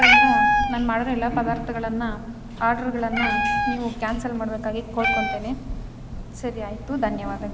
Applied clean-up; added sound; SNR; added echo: none; Meow; -2 dB; none.